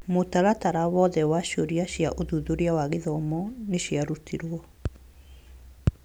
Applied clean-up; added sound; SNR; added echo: none; none; none; none.